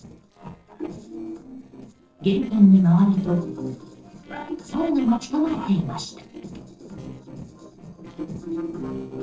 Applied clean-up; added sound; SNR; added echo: neural separator model SepFormer DNS4.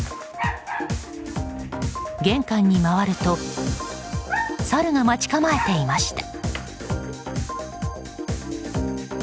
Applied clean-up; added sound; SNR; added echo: none; none; none; none.